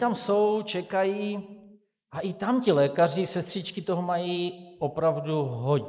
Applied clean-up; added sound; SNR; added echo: neural mask model Resemble Enhance denoiser.